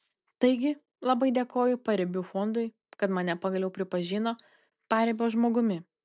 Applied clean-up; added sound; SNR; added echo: none; none; none; none.